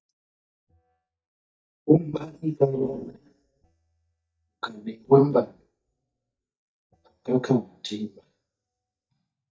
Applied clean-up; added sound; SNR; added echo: neural mask model DeepFilterNet 3.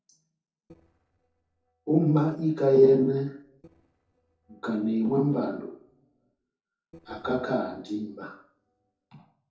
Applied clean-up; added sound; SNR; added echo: neural separator model SepFormer DNS4.